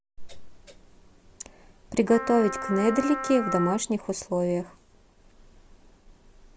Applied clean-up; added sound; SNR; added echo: none; Wind instrument, woodwind instrument; 6 dB; none.